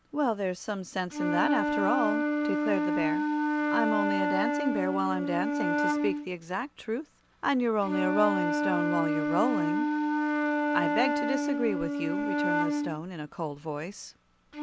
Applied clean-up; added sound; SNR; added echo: none; Wind instrument, woodwind instrument; -2 dB; none.